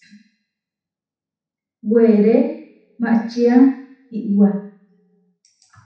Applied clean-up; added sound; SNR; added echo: none; none; none; reverberation time 0.7 s.